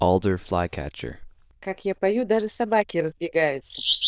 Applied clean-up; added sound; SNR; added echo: neural diffusion model UNIVERSE++.